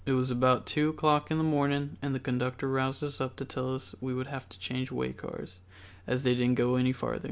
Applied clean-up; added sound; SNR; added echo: none; none; none; none.